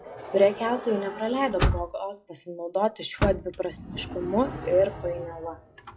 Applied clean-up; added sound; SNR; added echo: classical method log-MMSE.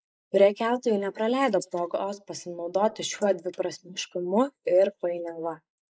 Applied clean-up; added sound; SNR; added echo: neural mask model Resemble Enhance denoiser.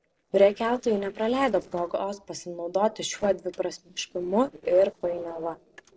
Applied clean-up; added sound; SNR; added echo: neural separator model SepFormer DNS4.